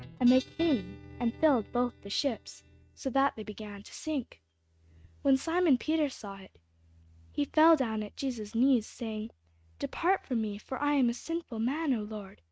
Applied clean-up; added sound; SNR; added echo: neural mask model RNNoise.